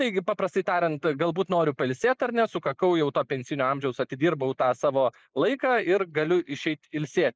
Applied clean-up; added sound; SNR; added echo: neural mask model Resemble Enhance denoiser.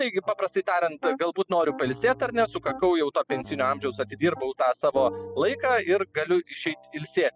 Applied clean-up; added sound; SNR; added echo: classical method spectral subtraction.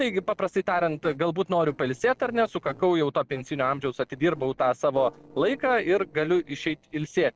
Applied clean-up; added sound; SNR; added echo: neural separator model SepFormer DNS4.